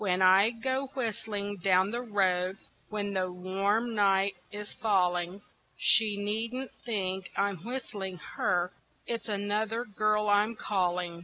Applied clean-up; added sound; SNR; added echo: none; none; none; none.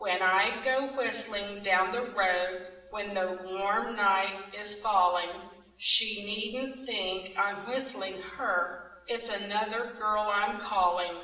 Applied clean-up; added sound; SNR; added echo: none; none; none; reverberation time 0.8 s.